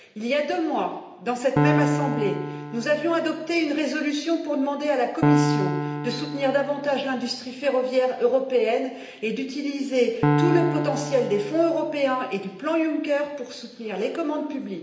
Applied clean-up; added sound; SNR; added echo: none; Piano; 3 dB; reverberation time 0.8 s.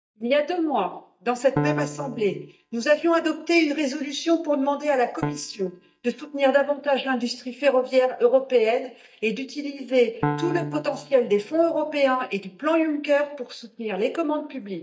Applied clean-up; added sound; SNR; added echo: neural mask model DeepFilterNet 3.